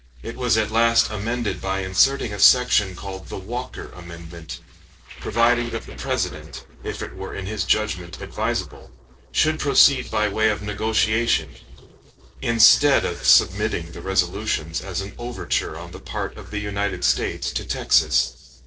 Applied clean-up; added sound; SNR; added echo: neural separator model SepFormer DNS4.